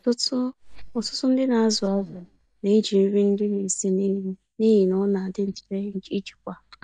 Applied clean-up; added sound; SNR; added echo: neural mask model DeepFilterNet 3.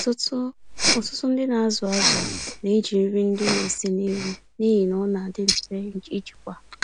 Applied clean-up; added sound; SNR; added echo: none; Respiratory sounds; 5 dB; none.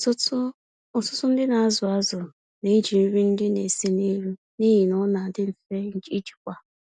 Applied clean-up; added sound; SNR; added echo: none; none; none; none.